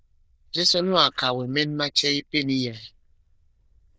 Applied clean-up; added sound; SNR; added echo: neural diffusion model UNIVERSE++.